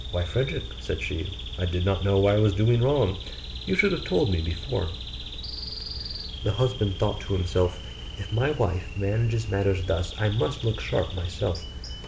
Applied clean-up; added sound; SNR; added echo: none; Bird vocalization, bird call, bird song; 15 dB; none.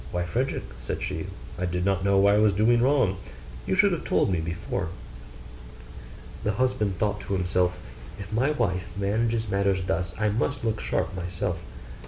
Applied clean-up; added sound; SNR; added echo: none; none; none; none.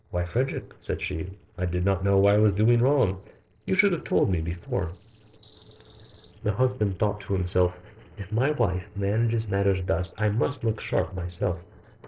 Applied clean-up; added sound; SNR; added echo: neural separator model SepFormer DNS4.